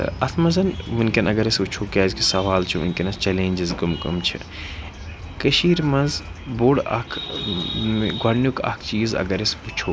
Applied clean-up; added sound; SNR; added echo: none; none; none; none.